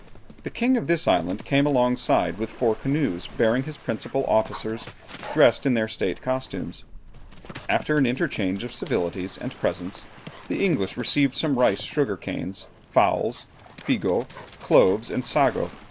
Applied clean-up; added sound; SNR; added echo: none; Dog + Waves, surf; 17 dB; none.